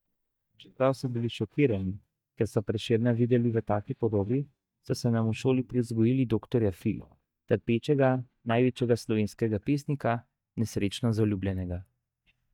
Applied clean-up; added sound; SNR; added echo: neural mask model DeepFilterNet 3.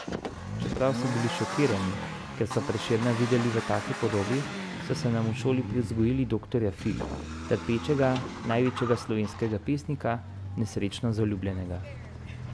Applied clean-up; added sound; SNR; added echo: none; Accelerating, revving, vroom; 7 dB; none.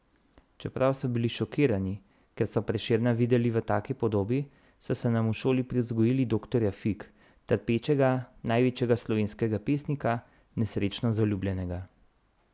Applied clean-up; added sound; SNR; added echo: none; none; none; none.